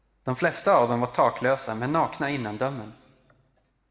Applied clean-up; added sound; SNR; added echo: none; none; none; reverberation time 1.0 s.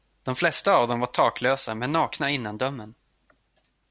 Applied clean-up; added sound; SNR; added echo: none; none; none; none.